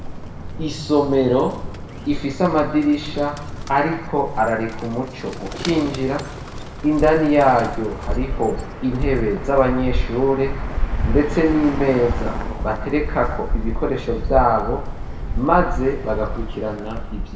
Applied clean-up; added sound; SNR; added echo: none; Bird; 5 dB; reverberation time 0.9 s.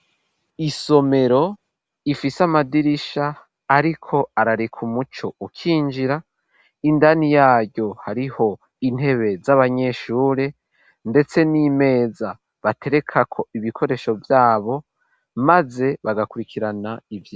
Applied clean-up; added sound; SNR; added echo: none; none; none; none.